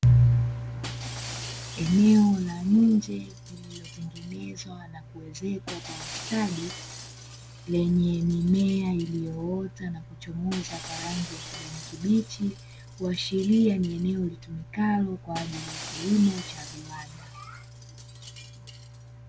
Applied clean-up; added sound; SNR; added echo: none; Shatter; 17 dB; none.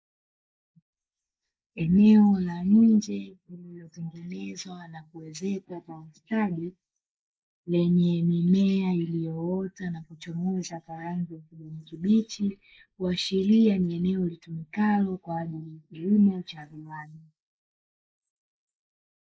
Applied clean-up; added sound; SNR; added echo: neural mask model Resemble Enhance denoiser.